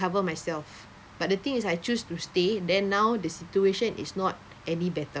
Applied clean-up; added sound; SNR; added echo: none; none; none; none.